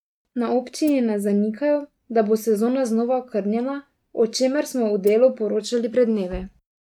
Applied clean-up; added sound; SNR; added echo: neural mask model RNNoise.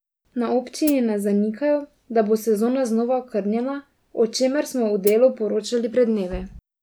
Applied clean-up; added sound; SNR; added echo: none; Hi-hat; 12 dB; none.